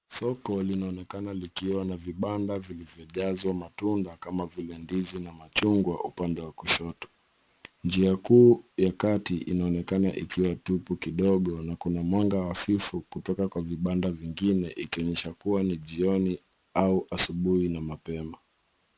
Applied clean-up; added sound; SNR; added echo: none; none; none; none.